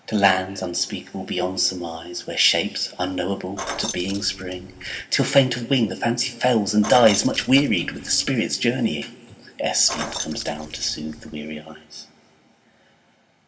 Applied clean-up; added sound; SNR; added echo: none; Keys jangling; 10 dB; reverberation time 3.0 s.